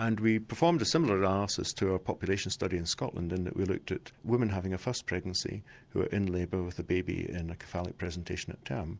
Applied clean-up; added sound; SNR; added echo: none; none; none; none.